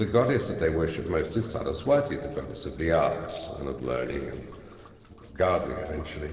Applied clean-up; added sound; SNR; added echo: neural separator model SepFormer DNS4.